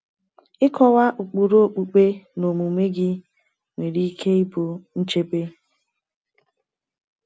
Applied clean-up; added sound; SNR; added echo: none; none; none; none.